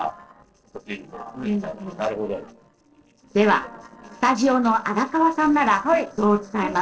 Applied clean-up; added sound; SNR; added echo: neural separator model SepFormer DNS4.